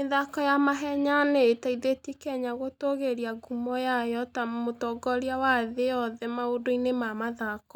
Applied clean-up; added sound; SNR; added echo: none; none; none; none.